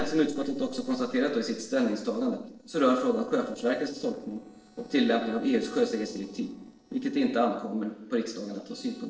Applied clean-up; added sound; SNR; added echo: neural separator model SepFormer DNS4.